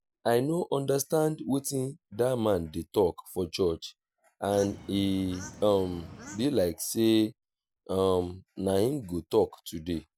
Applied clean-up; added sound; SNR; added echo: none; Bird / Fowl; 16 dB; none.